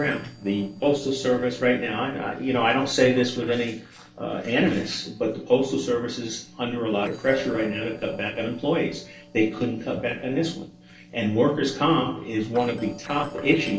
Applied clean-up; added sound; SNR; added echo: neural separator model SepFormer DNS4.